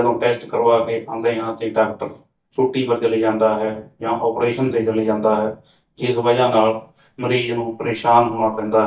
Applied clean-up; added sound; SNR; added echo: neural mask model DeepFilterNet 3.